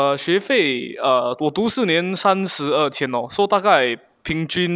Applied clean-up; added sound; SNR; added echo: none; none; none; none.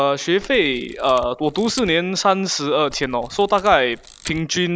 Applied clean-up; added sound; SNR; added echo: none; Camera; 20 dB; none.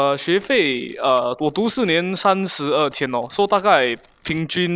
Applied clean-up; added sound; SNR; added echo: neural separator model SepFormer DNS4.